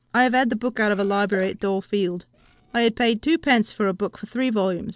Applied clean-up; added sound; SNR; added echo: neural separator model SepFormer DNS4.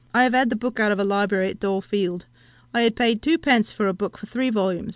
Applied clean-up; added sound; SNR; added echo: none; none; none; none.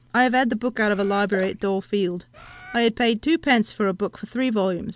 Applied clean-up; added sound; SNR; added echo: none; Splash, splatter + Bird; 20 dB; none.